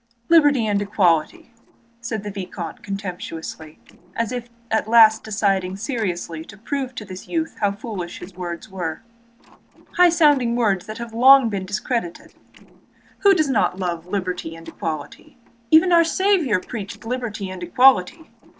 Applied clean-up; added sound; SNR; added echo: neural separator model SepFormer DNS4.